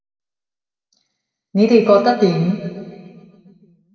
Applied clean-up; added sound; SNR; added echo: none; none; none; reverberation time 2.0 s.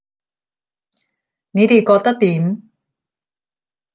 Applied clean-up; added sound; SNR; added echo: none; none; none; none.